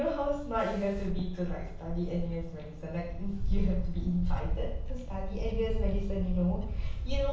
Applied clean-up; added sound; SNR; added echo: none; Wind / Bird; -1 dB; reverberation time 0.6 s.